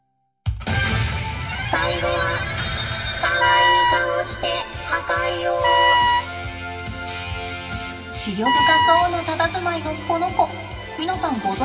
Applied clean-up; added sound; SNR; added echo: none; Wind instrument, woodwind instrument; -3 dB; reverberation time 1.9 s.